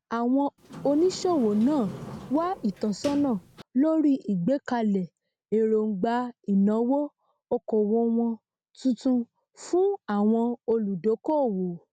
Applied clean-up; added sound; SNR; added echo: none; Sliding door; 16 dB; none.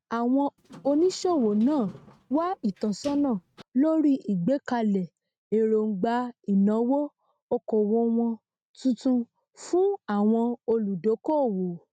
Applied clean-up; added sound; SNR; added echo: neural mask model RNNoise.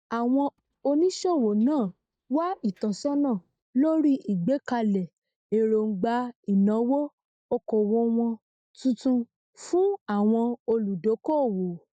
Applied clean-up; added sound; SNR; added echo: neural mask model DeepFilterNet 3.